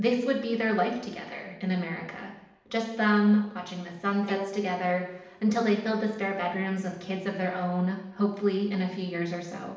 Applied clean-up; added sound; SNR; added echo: none; Bowed string instrument; 14 dB; reverberation time 0.8 s.